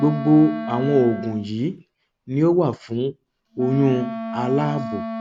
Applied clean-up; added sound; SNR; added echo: none; Wind instrument, woodwind instrument; 10 dB; none.